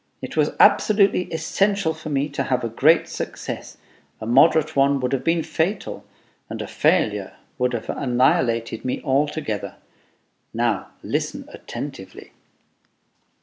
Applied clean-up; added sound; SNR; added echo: none; none; none; none.